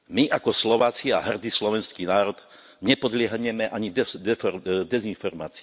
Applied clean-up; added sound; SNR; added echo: none; none; none; none.